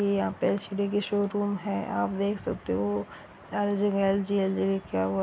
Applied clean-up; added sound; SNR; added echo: none; none; none; none.